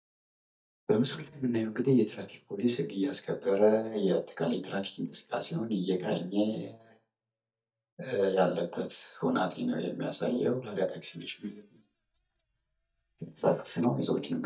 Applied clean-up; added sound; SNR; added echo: neural mask model DeepFilterNet 3.